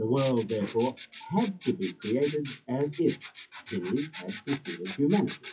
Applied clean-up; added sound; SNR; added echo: classical method WPE with log-MMSE.